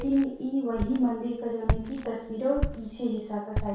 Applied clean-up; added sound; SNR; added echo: none; Walk, footsteps; 5 dB; reverberation time 0.6 s.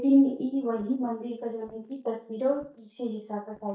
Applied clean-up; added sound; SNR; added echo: neural mask model DeepFilterNet 3.